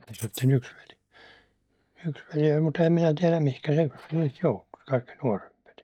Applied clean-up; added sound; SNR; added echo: neural mask model DeepFilterNet 3.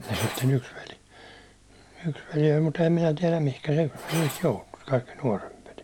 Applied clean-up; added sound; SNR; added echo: none; Glass; 15 dB; none.